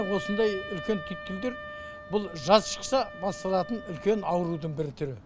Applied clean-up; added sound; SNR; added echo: none; Wind instrument, woodwind instrument; 12 dB; none.